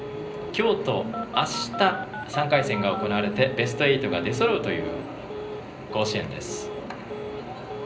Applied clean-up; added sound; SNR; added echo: none; Telephone; 11 dB; reverberation time 0.5 s.